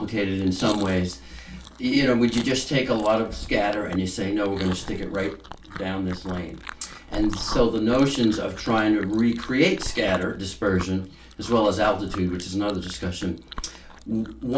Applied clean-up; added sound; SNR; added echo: none; Chewing, mastication; 14 dB; reverberation time 0.2 s.